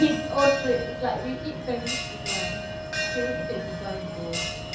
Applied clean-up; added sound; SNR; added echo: none; Bell; 3 dB; reverberation time 0.6 s.